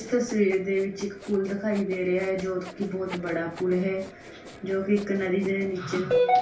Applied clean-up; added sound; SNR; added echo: none; Sawing; 19 dB; reverberation time 0.3 s.